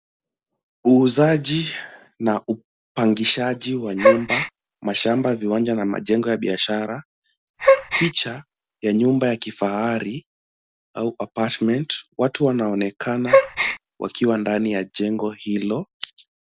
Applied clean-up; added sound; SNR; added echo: none; Gasp; 2 dB; none.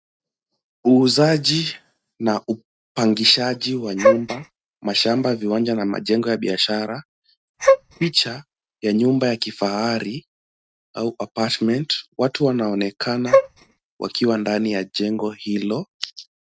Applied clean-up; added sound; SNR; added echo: neural mask model RNNoise.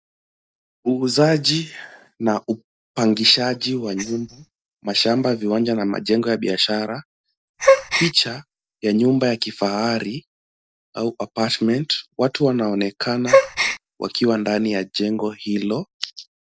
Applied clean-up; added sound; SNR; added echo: neural mask model DeepFilterNet 3.